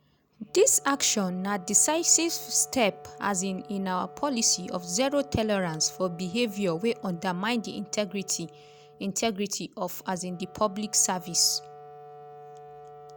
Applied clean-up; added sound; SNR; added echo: none; Wind instrument, woodwind instrument; 19 dB; none.